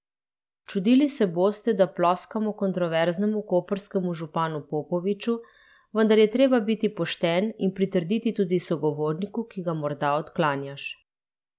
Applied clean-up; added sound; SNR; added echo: none; none; none; none.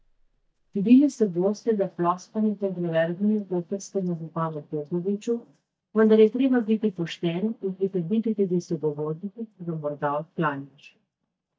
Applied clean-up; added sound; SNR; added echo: neural mask model DeepFilterNet 3.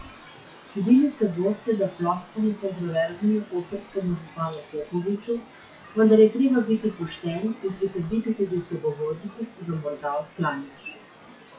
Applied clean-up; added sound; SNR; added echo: classical method WPE with log-MMSE.